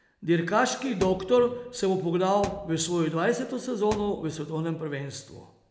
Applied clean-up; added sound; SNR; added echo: none; Thump, thud; 17 dB; none.